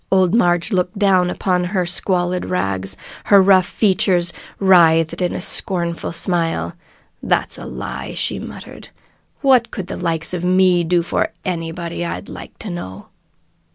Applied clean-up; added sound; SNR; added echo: none; none; none; none.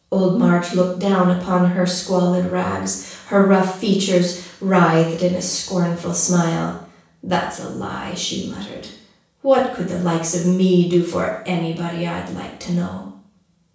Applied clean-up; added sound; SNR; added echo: none; none; none; reverberation time 0.7 s.